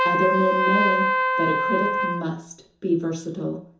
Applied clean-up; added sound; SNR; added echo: none; Trumpet; -2 dB; reverberation time 0.6 s.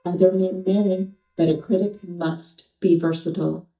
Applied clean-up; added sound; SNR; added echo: neural mask model DeepFilterNet 3.